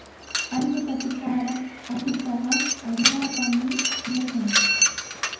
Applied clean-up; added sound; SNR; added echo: none; Mechanisms; 0 dB; reverberation time 0.9 s.